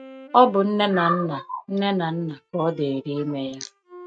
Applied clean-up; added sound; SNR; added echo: neural mask model RNNoise.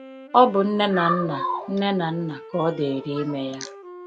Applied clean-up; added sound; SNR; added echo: none; Wind instrument, woodwind instrument; 18 dB; none.